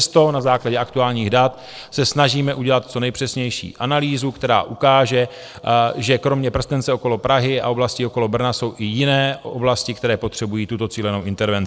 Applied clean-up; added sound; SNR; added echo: neural separator model SepFormer DNS4.